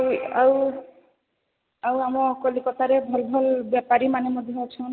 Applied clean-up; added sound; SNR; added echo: none; none; none; none.